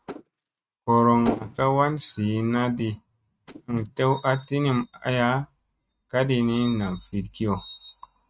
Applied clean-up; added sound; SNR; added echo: neural mask model RNNoise.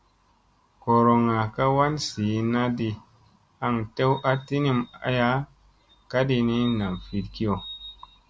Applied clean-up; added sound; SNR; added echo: none; none; none; none.